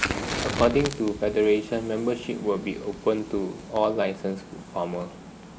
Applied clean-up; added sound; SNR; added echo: none; Fire; 9 dB; none.